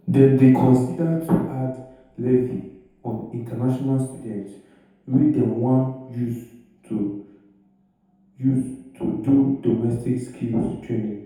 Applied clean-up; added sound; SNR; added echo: none; none; none; reverberation time 0.8 s.